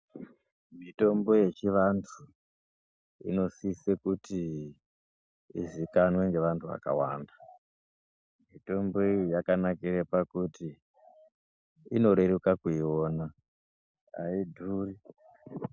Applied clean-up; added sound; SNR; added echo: none; none; none; none.